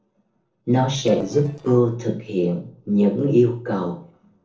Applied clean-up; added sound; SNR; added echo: neural separator model SepFormer DNS4.